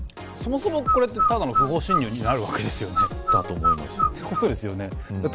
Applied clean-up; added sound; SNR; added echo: none; Bird; -1 dB; none.